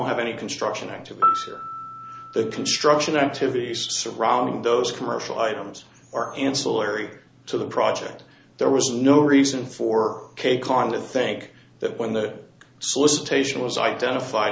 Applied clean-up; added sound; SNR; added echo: none; Piano; 13 dB; none.